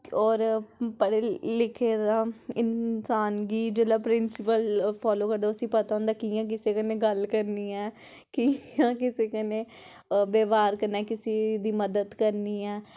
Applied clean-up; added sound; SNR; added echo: none; none; none; none.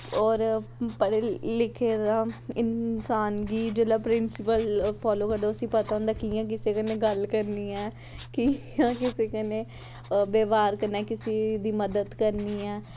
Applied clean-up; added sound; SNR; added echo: none; Writing; 15 dB; none.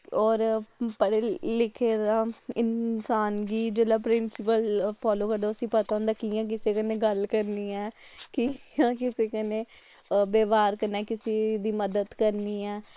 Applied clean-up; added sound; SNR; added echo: neural separator model SepFormer WHAM!.